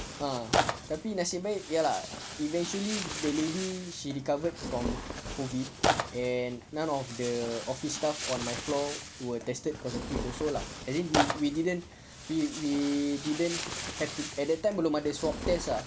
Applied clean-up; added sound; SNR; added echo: none; Tearing; 4 dB; none.